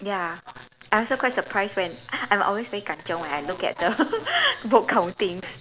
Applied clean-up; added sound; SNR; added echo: none; none; none; none.